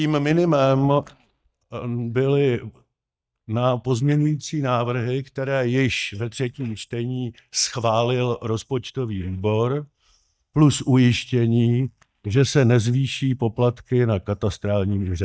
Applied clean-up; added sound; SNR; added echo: neural mask model DeepFilterNet 3.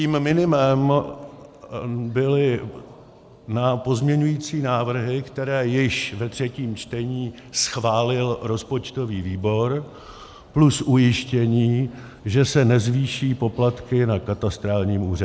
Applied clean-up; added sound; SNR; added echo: none; none; none; none.